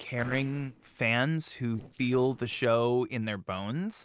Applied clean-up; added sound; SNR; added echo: neural separator model SepFormer DNS4.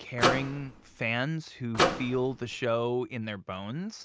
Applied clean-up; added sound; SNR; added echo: none; Microwave oven; -1 dB; none.